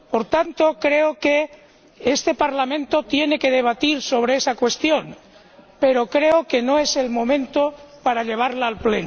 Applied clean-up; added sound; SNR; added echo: none; none; none; none.